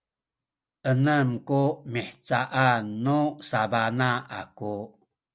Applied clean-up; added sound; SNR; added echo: none; none; none; none.